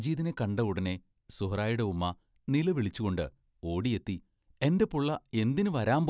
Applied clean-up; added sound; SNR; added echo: none; none; none; none.